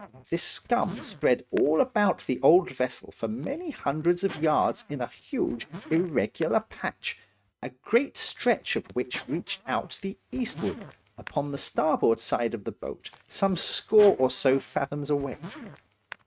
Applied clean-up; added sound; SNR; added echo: neural mask model RNNoise.